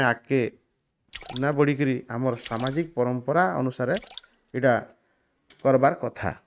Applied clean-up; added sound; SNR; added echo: neural mask model RNNoise.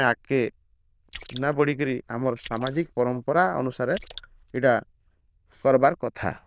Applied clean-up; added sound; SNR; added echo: neural diffusion model UNIVERSE++.